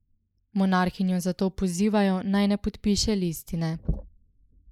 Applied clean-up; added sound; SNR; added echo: neural mask model Resemble Enhance denoiser.